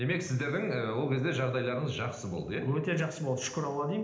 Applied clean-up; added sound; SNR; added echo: none; none; none; reverberation time 0.9 s.